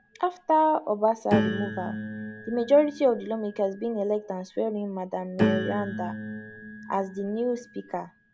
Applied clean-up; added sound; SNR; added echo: none; Piano; 6 dB; none.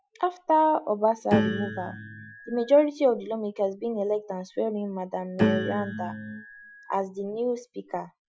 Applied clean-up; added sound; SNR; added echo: classical method Wiener filter.